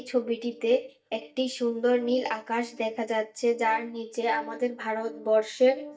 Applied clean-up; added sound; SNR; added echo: neural mask model DeepFilterNet 3.